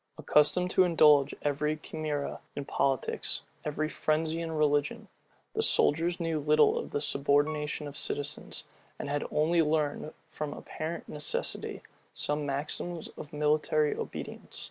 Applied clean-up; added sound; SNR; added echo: none; Piano; 20 dB; none.